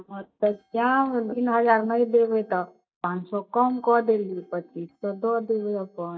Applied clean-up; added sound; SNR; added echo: neural mask model DeepFilterNet 3.